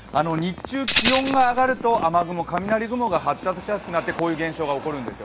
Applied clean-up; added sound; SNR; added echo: none; Tambourine; 4 dB; none.